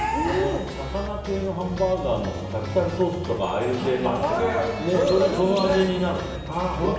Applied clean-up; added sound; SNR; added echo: none; Guitar; 20 dB; reverberation time 1.2 s.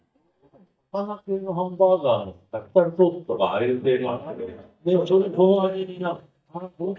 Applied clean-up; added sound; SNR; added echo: neural mask model DeepFilterNet 3.